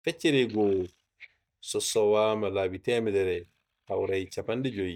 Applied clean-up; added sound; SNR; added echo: neural mask model DeepFilterNet 3.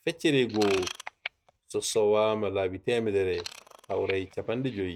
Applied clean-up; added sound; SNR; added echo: neural mask model RNNoise.